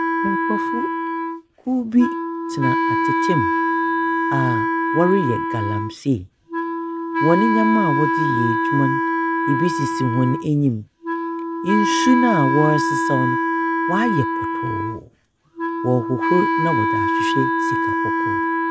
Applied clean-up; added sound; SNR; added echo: none; Wind instrument, woodwind instrument; -2 dB; none.